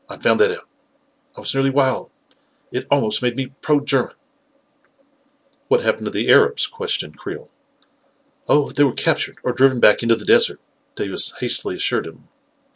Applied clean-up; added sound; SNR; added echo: none; none; none; none.